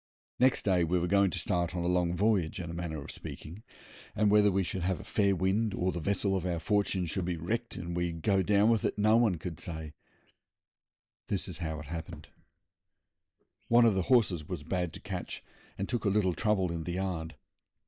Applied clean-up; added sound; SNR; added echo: neural mask model DeepFilterNet 3.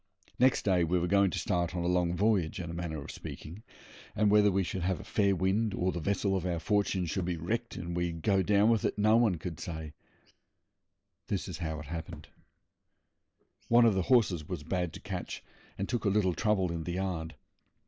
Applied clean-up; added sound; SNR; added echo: none; Thump, thud; 17 dB; none.